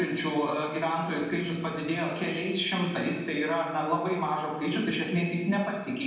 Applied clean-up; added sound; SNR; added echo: none; none; none; reverberation time 1.0 s.